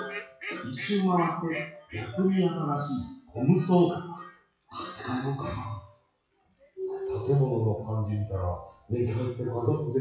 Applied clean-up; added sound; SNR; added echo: classical method WPE with log-MMSE.